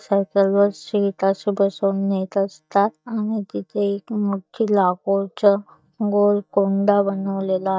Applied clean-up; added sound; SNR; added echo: neural mask model DeepFilterNet 3.